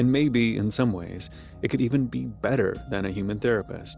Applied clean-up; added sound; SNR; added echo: none; none; none; none.